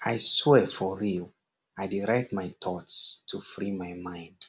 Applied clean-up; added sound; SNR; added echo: none; none; none; none.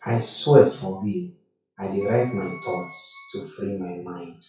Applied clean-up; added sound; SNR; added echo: classical method WPE with log-MMSE.